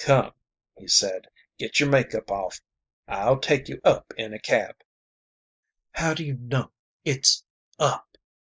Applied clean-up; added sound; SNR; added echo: neural mask model Resemble Enhance denoiser.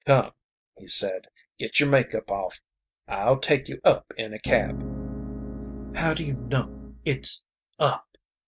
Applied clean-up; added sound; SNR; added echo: neural mask model DeepFilterNet 3.